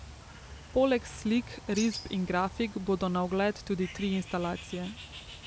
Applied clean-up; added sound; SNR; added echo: none; Bird; 14 dB; none.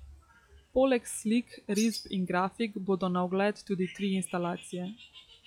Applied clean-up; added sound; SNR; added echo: classical method log-MMSE.